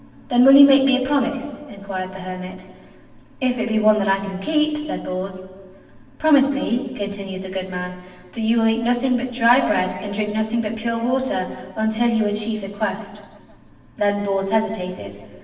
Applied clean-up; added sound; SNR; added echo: none; Doorbell; 18 dB; reverberation time 1.4 s.